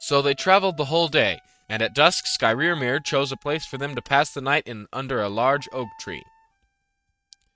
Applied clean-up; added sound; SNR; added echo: neural mask model RNNoise.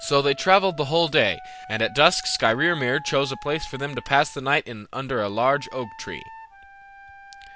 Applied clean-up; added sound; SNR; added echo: none; Wind instrument, woodwind instrument; 19 dB; none.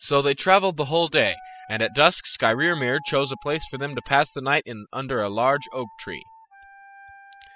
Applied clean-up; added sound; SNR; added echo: classical method spectral subtraction.